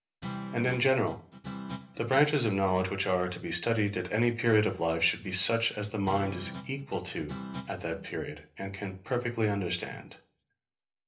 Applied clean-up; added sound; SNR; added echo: none; Guitar; 11 dB; reverberation time 0.3 s.